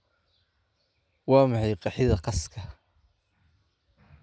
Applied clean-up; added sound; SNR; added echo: none; none; none; none.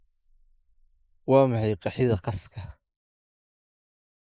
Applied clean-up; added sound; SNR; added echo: neural mask model Resemble Enhance denoiser.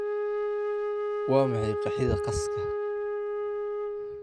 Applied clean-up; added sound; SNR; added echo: none; Wind instrument, woodwind instrument; -3 dB; none.